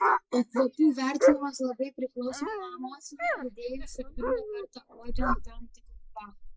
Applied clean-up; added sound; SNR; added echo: neural mask model Resemble Enhance denoiser.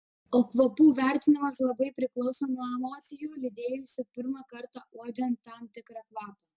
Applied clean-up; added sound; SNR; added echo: none; none; none; none.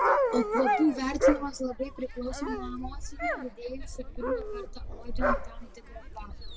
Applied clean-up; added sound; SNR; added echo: none; Dog; -3 dB; none.